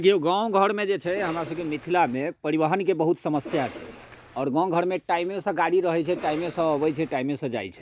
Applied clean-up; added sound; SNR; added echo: none; Cough; 15 dB; none.